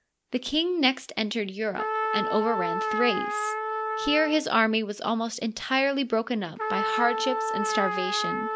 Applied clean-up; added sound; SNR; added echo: none; Trumpet; 3 dB; none.